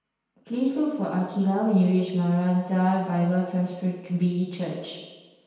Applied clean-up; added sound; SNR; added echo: none; none; none; reverberation time 1.2 s.